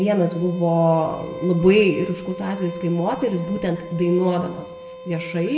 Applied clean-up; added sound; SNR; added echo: none; Bowed string instrument; 14 dB; reverberation time 0.8 s.